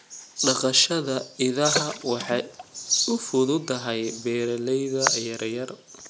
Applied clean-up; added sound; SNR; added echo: none; Water / Splash, splatter; 13 dB; none.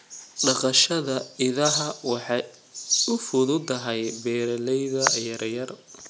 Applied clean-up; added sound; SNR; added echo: none; none; none; none.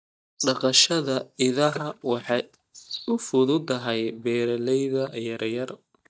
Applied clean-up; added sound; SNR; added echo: neural mask model DeepFilterNet 3.